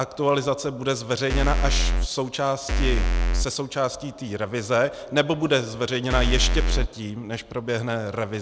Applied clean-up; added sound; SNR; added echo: none; Bass drum / Keyboard (musical); -5 dB; none.